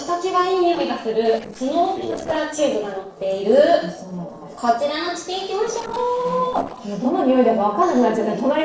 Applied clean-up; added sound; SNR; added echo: neural separator model SepFormer DNS4.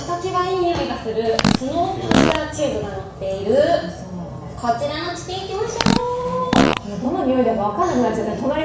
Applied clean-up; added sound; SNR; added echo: none; Fart; 1 dB; reverberation time 0.7 s.